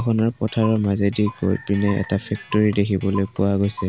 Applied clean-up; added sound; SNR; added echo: none; Clock; 19 dB; none.